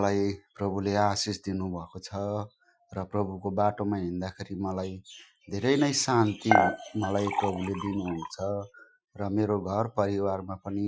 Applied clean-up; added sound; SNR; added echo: classical method Wiener filter.